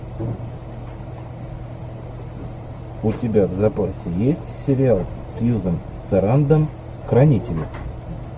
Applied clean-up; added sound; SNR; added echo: none; none; none; none.